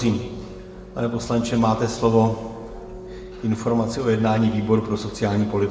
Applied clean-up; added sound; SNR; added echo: none; Organ; 18 dB; reverberation time 1.3 s.